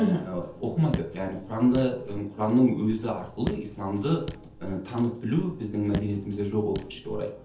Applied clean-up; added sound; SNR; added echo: none; Raindrop / Drip; 11 dB; reverberation time 0.5 s.